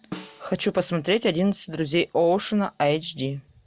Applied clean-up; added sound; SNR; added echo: none; Snare drum; 19 dB; none.